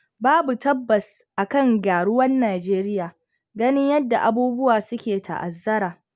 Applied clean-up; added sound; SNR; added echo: none; none; none; none.